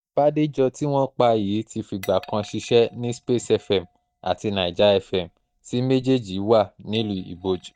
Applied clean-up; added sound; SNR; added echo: neural mask model DeepFilterNet 3.